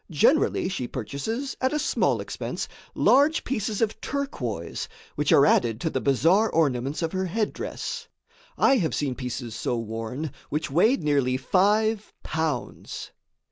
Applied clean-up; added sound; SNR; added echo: none; none; none; none.